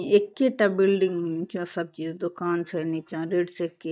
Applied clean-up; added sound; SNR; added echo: neural mask model DeepFilterNet 3.